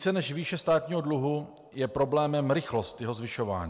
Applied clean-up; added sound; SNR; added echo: none; none; none; none.